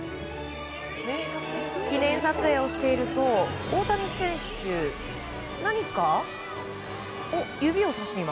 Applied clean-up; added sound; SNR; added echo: none; none; none; none.